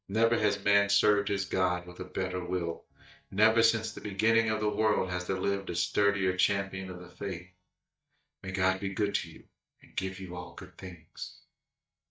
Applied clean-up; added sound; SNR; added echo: neural mask model DeepFilterNet 3.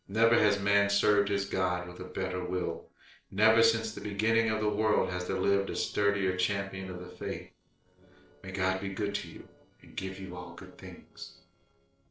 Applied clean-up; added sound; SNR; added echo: neural separator model SepFormer DNS4.